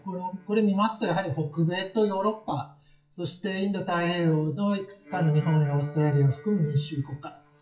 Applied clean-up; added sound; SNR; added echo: classical method WPE with log-MMSE.